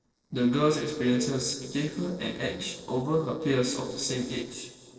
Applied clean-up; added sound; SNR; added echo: neural separator model SepFormer DNS4.